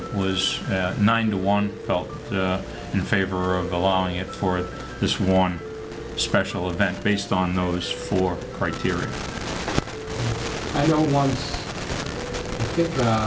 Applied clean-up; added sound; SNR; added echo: none; Piano; 14 dB; none.